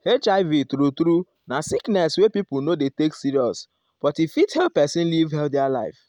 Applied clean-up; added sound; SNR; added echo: none; none; none; none.